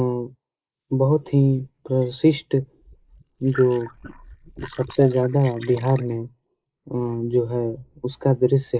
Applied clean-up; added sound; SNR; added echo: neural mask model Resemble Enhance denoiser.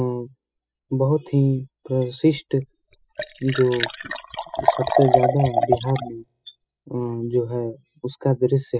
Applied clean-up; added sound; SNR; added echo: classical method spectral subtraction.